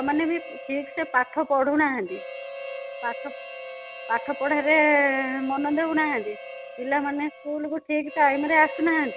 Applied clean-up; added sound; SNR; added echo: none; Harmonica; 13 dB; none.